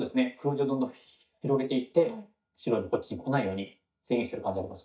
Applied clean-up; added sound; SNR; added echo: neural mask model DeepFilterNet 3.